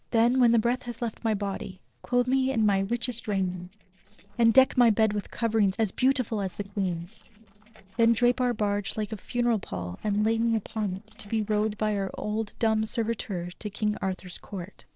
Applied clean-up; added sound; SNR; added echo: neural separator model SepFormer DNS4.